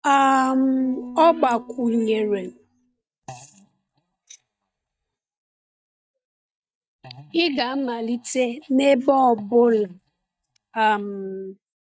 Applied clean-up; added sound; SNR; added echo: neural mask model DeepFilterNet 3.